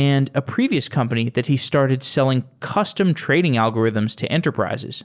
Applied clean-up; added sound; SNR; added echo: none; none; none; none.